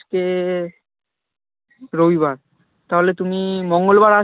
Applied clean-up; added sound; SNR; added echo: none; none; none; none.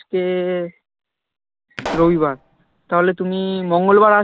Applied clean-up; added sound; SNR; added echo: none; Explosion; 14 dB; none.